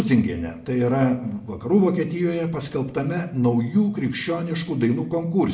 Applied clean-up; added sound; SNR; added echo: none; none; none; reverberation time 0.6 s.